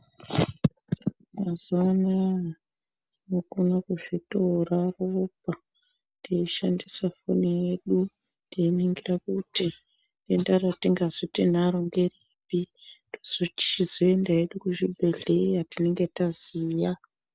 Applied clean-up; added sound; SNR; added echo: none; none; none; none.